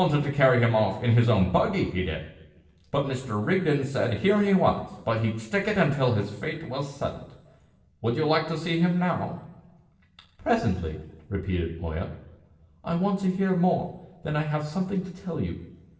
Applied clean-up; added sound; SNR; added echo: none; none; none; reverberation time 0.8 s.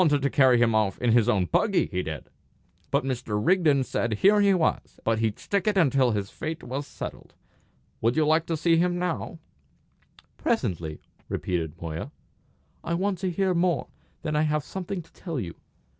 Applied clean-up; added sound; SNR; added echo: none; none; none; none.